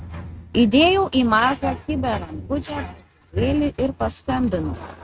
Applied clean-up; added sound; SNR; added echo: neural mask model RNNoise.